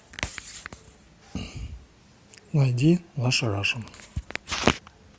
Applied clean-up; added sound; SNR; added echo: none; none; none; none.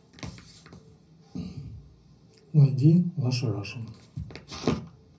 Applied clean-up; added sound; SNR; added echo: none; none; none; reverberation time 0.4 s.